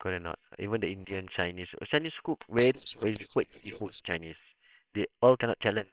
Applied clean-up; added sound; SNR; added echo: neural separator model SepFormer WHAMR!.